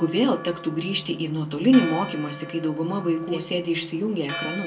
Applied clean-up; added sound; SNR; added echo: none; Church bell; 14 dB; reverberation time 0.2 s.